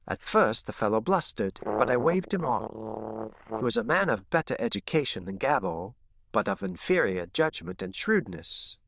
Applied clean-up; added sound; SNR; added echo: neural diffusion model UNIVERSE++.